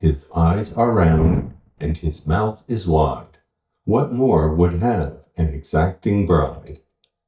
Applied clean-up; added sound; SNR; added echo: neural mask model DeepFilterNet 3.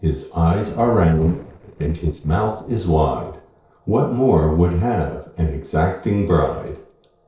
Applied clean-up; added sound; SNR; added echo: neural separator model SepFormer DNS4.